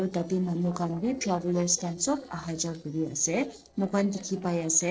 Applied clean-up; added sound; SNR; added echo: neural separator model SepFormer DNS4.